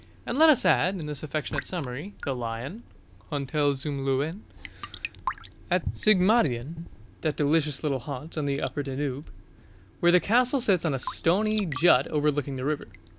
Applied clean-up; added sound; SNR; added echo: none; Raindrop / Drip / Trickle, dribble; 14 dB; none.